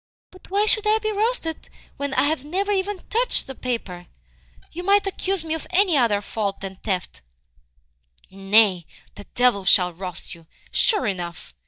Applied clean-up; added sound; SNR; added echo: neural mask model DeepFilterNet 3.